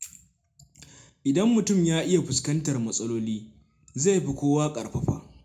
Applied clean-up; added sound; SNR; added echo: none; none; none; reverberation time 0.3 s.